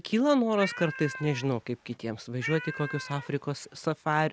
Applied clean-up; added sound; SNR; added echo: none; Cat; 12 dB; none.